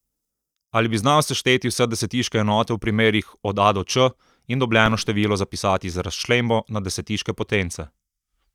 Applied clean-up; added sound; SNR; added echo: neural mask model DeepFilterNet 3.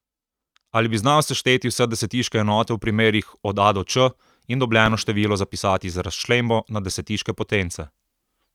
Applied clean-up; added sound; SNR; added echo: neural mask model RNNoise.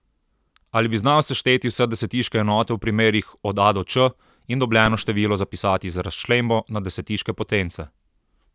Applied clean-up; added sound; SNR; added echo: none; Fireworks; 19 dB; none.